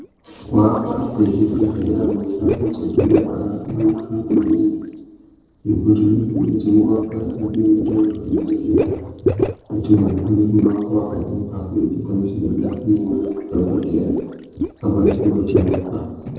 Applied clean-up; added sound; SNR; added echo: neural separator model SepFormer DNS4.